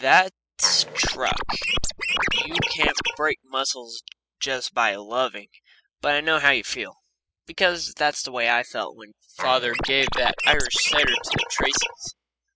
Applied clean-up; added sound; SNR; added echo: classical method spectral subtraction.